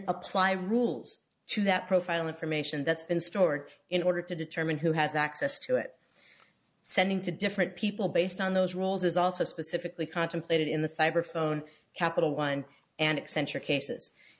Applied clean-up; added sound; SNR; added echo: none; none; none; none.